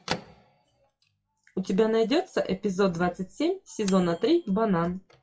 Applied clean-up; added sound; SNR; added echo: classical method WPE with log-MMSE.